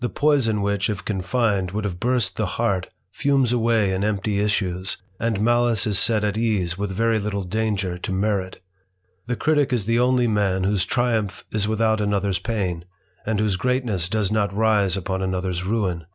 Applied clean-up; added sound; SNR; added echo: none; none; none; none.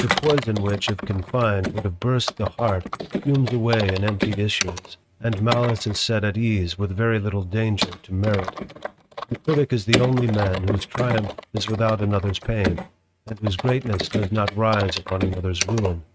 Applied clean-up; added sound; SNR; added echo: neural mask model RNNoise.